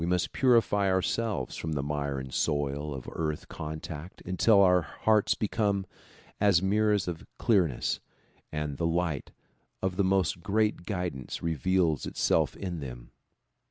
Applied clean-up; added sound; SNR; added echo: none; none; none; none.